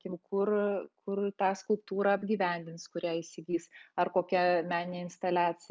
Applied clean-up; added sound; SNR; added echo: none; none; none; none.